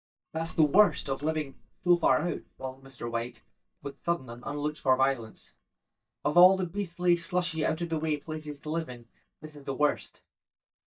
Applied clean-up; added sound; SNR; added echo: neural mask model DeepFilterNet 3.